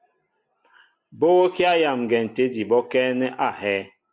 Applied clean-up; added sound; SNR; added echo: none; none; none; none.